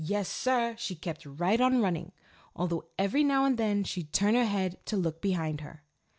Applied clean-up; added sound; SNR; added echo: none; none; none; none.